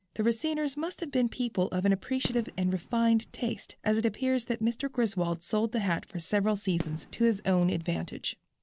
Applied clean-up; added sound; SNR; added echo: none; Fireworks; 15 dB; none.